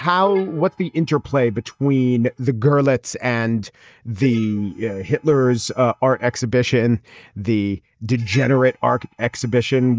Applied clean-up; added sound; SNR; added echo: neural mask model DeepFilterNet 3.